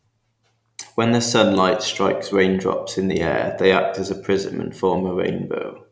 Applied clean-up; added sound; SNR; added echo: none; none; none; none.